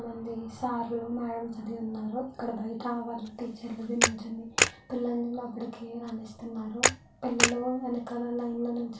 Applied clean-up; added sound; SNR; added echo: none; Camera; -3 dB; reverberation time 0.2 s.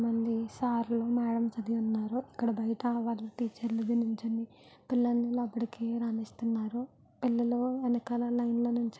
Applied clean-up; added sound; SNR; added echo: none; none; none; none.